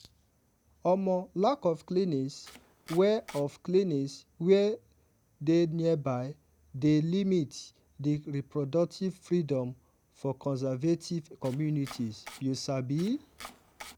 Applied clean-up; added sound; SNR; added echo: none; Domestic sounds, home sounds; 19 dB; none.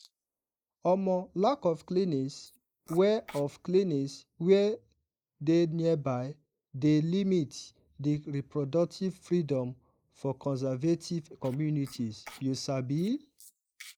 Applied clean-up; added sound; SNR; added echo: neural mask model Resemble Enhance denoiser.